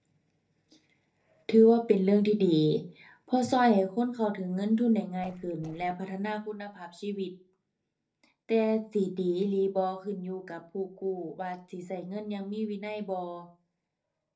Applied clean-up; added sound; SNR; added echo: neural separator model SepFormer DNS4.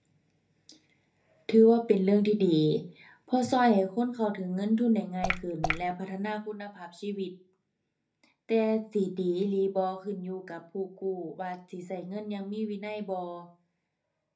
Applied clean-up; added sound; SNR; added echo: none; Drip / Water; 2 dB; reverberation time 0.3 s.